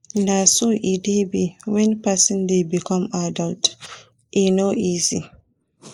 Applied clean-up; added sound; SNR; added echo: neural mask model Resemble Enhance denoiser.